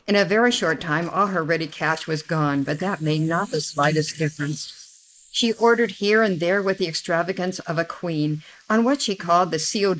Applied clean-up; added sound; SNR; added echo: neural mask model Resemble Enhance denoiser.